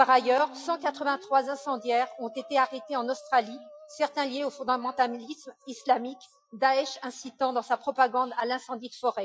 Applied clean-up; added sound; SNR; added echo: classical method Wiener filter.